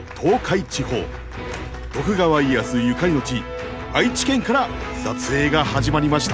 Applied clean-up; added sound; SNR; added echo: none; none; none; none.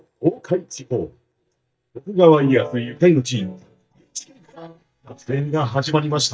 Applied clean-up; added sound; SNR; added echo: neural mask model DeepFilterNet 3.